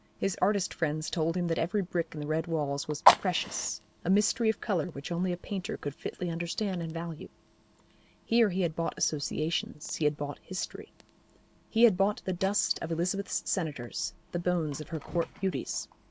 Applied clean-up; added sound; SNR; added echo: none; Fire; 8 dB; none.